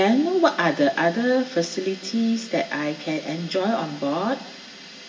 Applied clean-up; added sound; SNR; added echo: none; none; none; reverberation time 2.1 s.